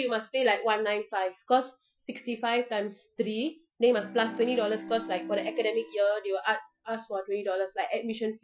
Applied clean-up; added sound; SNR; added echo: classical method Wiener filter.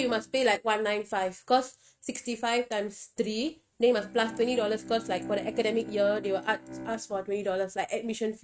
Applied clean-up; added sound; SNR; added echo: neural mask model RNNoise.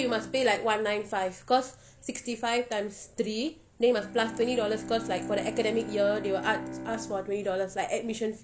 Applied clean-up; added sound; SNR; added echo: none; Bowed string instrument; 12 dB; none.